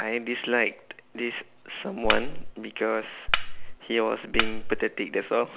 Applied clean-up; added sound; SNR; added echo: none; Cutlery, silverware; -4 dB; none.